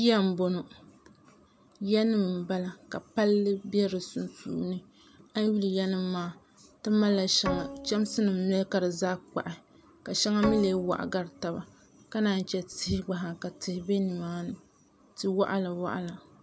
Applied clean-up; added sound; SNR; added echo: none; Bowed string instrument; 11 dB; none.